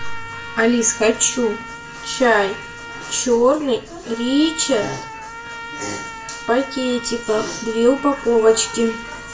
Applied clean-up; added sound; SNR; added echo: none; Trumpet; 14 dB; reverberation time 0.2 s.